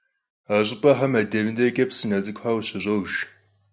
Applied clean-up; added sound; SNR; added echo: none; none; none; none.